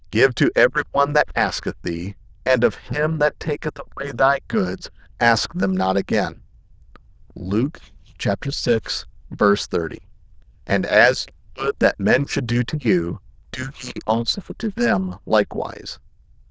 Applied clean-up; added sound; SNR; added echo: neural diffusion model UNIVERSE++.